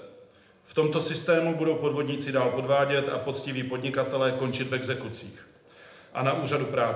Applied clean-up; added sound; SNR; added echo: none; none; none; reverberation time 0.7 s.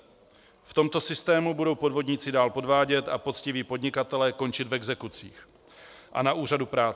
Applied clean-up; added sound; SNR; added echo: none; none; none; none.